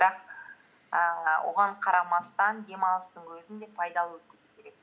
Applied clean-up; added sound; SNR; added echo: none; none; none; none.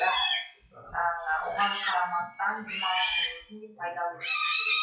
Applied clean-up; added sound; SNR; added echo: classical method WPE with log-MMSE.